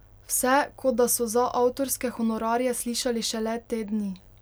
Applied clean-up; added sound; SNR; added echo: none; none; none; none.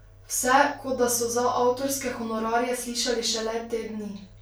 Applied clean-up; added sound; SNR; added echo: none; none; none; reverberation time 0.3 s.